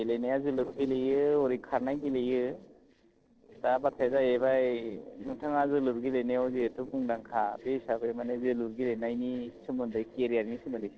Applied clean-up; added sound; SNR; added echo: neural separator model SepFormer DNS4.